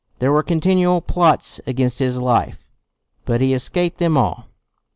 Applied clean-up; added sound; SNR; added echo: none; none; none; none.